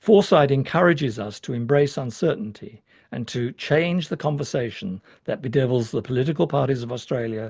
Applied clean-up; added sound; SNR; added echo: none; none; none; none.